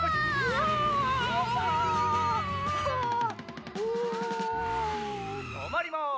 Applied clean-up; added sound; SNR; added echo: none; none; none; none.